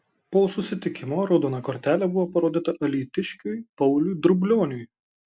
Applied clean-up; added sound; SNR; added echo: none; none; none; none.